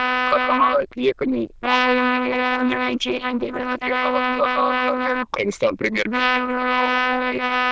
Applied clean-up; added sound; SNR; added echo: neural diffusion model UNIVERSE++.